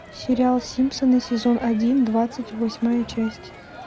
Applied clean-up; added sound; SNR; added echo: none; Crowd; 18 dB; none.